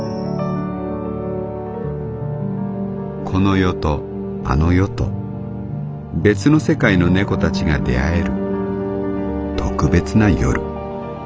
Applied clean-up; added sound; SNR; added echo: none; none; none; none.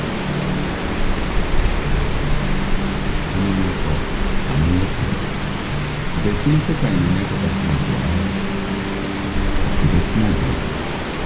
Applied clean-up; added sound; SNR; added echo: none; Rain; -2 dB; reverberation time 0.5 s.